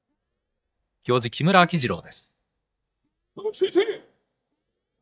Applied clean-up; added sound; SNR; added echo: neural mask model DeepFilterNet 3.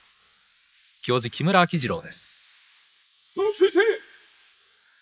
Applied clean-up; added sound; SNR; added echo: neural mask model Resemble Enhance denoiser.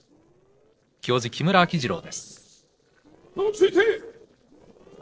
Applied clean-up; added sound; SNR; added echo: neural separator model SepFormer DNS4.